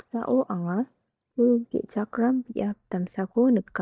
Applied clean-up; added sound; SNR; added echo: neural mask model DeepFilterNet 3.